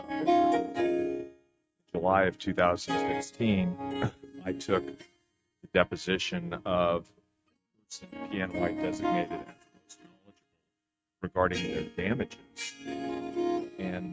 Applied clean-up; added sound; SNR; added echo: neural mask model RNNoise.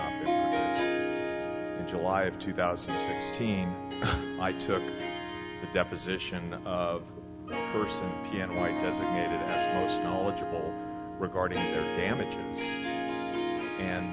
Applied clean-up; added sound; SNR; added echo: none; Harp; -1 dB; none.